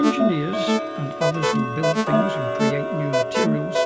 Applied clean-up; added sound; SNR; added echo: none; Alarm + Tick-tock; -4 dB; none.